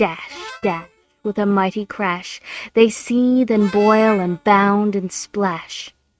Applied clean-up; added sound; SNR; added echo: neural mask model RNNoise.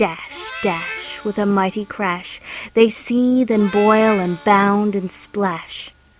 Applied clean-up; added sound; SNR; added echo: none; Harmonica; 16 dB; none.